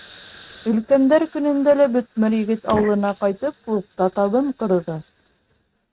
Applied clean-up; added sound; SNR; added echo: neural mask model RNNoise.